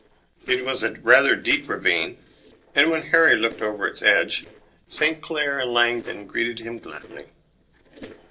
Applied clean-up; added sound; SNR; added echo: neural separator model SepFormer DNS4.